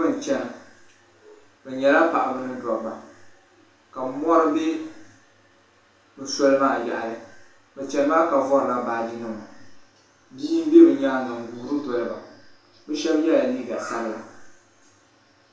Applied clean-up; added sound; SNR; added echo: none; none; none; reverberation time 0.3 s.